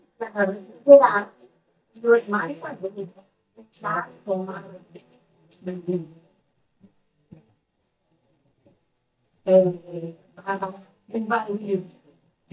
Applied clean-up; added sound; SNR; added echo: neural mask model DeepFilterNet 3.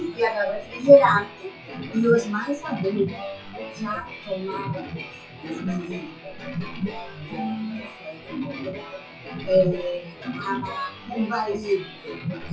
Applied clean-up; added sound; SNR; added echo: classical method WPE with log-MMSE.